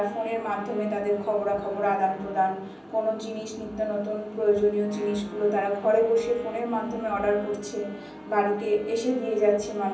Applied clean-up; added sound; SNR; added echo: none; Wind instrument, woodwind instrument; 17 dB; reverberation time 0.6 s.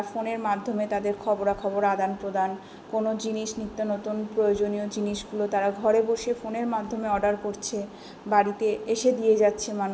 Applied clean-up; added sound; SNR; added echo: none; none; none; none.